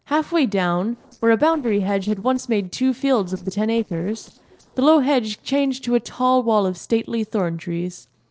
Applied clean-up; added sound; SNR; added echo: neural separator model SepFormer DNS4.